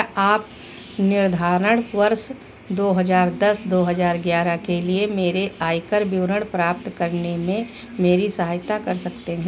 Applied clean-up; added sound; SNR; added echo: none; none; none; none.